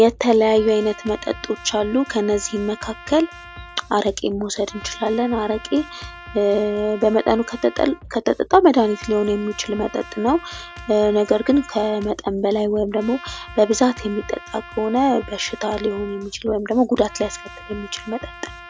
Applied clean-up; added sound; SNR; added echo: none; Drum kit + Trumpet; 18 dB; none.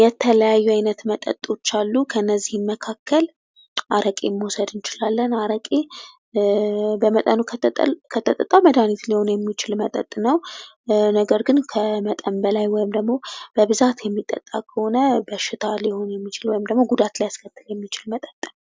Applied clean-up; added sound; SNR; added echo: none; none; none; none.